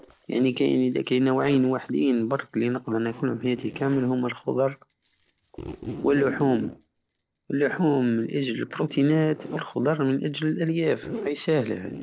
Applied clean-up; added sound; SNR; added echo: neural separator model SepFormer DNS4.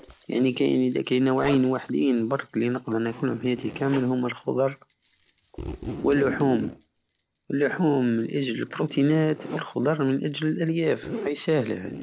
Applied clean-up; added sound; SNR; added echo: none; Zipper (clothing) + Keys jangling; 14 dB; none.